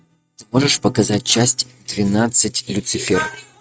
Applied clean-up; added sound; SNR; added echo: neural mask model RNNoise.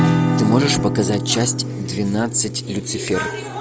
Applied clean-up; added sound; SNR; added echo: none; Acoustic guitar / Strum; 0 dB; none.